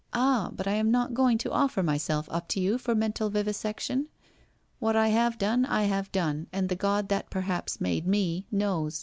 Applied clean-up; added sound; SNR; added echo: none; none; none; none.